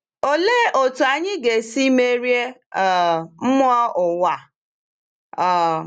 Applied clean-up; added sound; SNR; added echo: none; none; none; none.